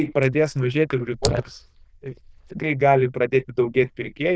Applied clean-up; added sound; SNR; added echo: neural diffusion model UNIVERSE++.